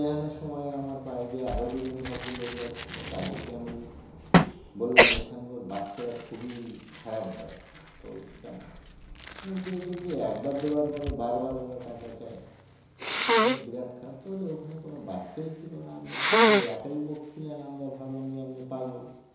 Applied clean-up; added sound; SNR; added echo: none; Sneeze; -5 dB; reverberation time 1.0 s.